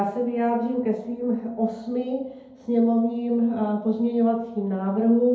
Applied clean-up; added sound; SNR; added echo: none; none; none; reverberation time 2.0 s.